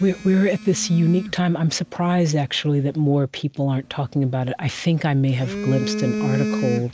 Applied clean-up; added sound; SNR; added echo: none; Telephone; 10 dB; none.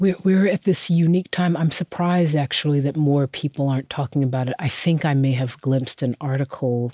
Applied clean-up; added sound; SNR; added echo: none; none; none; none.